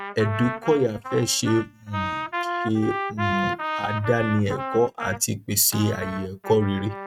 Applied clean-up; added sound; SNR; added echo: neural mask model RNNoise.